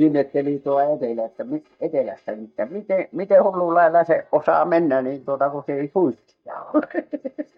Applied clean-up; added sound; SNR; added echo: neural mask model DeepFilterNet 3.